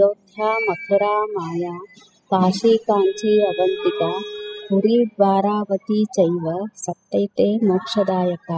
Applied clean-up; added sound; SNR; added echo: classical method spectral subtraction.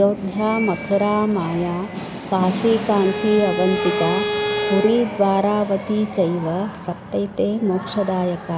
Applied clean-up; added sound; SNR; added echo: none; Bowed string instrument; 5 dB; none.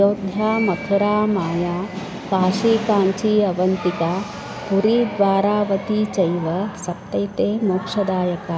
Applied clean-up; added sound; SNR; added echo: none; none; none; none.